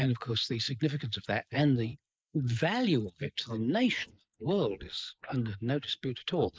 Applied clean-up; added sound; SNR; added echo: neural mask model Resemble Enhance denoiser.